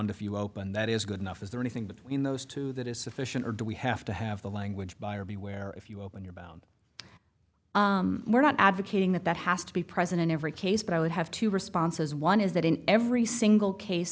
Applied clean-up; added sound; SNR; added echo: none; none; none; none.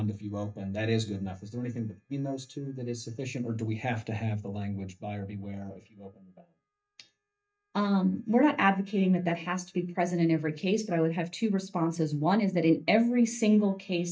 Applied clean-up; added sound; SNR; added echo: neural mask model DeepFilterNet 3.